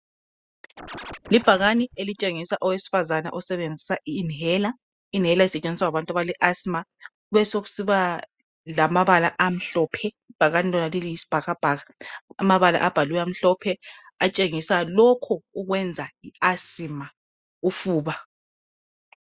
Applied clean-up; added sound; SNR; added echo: classical method spectral subtraction.